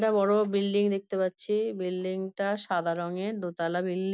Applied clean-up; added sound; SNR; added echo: none; none; none; none.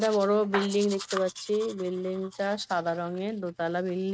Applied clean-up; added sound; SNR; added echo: neural mask model RNNoise.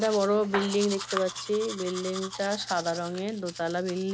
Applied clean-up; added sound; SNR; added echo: none; Domestic sounds, home sounds; 10 dB; none.